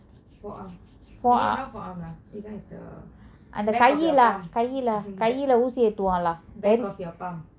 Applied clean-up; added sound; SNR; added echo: none; none; none; none.